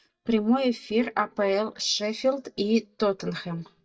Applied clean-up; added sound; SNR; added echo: neural mask model DeepFilterNet 3.